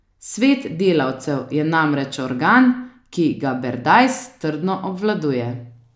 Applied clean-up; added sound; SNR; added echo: none; none; none; none.